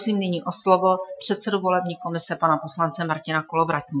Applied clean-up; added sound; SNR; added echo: classical method Wiener filter.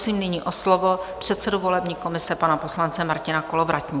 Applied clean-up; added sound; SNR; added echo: none; none; none; none.